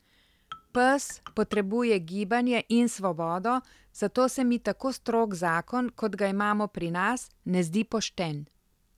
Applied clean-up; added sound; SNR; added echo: none; Marimba, xylophone; 18 dB; none.